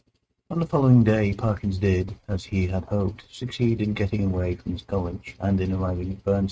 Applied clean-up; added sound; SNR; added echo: neural mask model RNNoise.